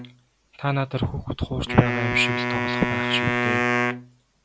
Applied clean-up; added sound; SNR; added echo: none; Wind instrument, woodwind instrument; 0 dB; none.